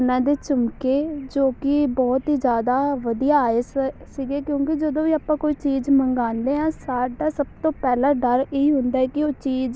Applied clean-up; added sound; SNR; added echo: none; none; none; none.